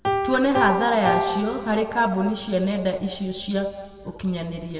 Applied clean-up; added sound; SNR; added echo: none; Piano; 6 dB; reverberation time 1.7 s.